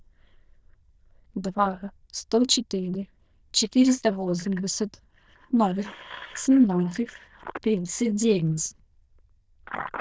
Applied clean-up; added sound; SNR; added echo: neural diffusion model UNIVERSE++.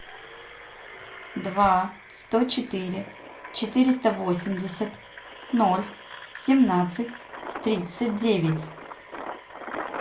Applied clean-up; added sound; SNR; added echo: none; Engine; 14 dB; none.